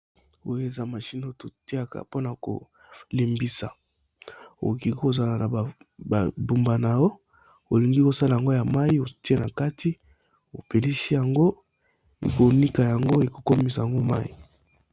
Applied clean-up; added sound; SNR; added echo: none; none; none; none.